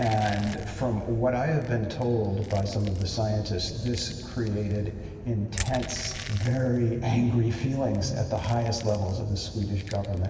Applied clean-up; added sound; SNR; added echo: none; Crushing; 19 dB; reverberation time 2.9 s.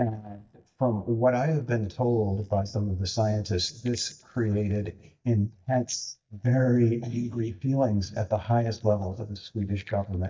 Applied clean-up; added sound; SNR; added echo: neural mask model DeepFilterNet 3.